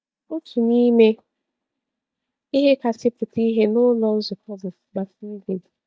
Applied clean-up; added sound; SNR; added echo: neural mask model DeepFilterNet 3.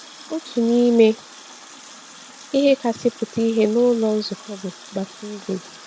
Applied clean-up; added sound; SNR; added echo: none; Water tap, faucet; 20 dB; none.